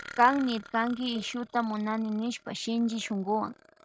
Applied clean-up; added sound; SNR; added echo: neural mask model RNNoise.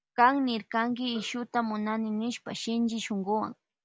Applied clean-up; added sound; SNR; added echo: none; none; none; none.